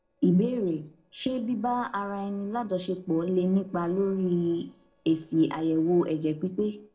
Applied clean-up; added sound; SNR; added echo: neural separator model SepFormer DNS4.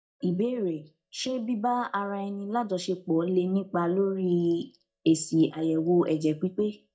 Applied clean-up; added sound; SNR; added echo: neural mask model DeepFilterNet 3.